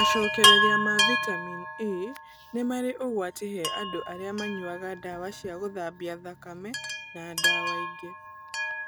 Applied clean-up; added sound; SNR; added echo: none; Chime; -5 dB; none.